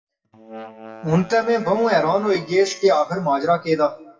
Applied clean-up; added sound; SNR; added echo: classical method WPE with log-MMSE.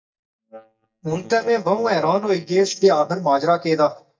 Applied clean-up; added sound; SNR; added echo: neural mask model DeepFilterNet 3.